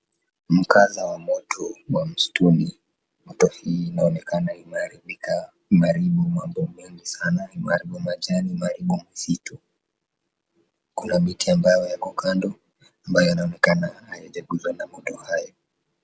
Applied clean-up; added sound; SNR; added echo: none; none; none; none.